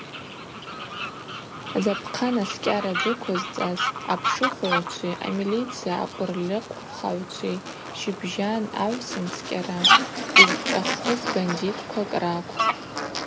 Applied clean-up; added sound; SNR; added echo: none; Fowl; -1 dB; none.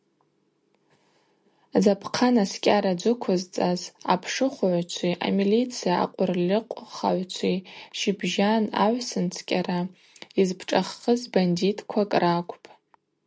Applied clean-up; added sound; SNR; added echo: none; none; none; none.